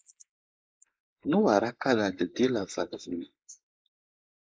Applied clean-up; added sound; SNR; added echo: neural mask model Resemble Enhance denoiser.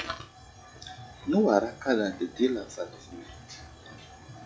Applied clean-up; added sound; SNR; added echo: classical method log-MMSE.